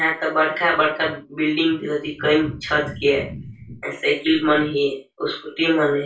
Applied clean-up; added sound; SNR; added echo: none; none; none; reverberation time 0.3 s.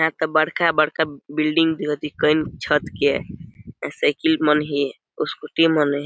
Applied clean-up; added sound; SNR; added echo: none; none; none; none.